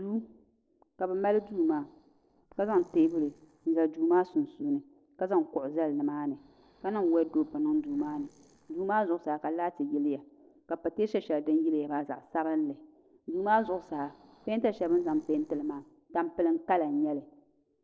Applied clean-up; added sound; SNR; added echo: neural separator model SepFormer DNS4.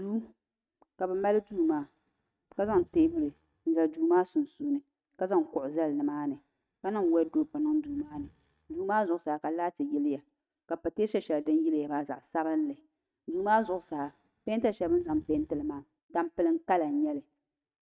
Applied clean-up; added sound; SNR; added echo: neural mask model RNNoise.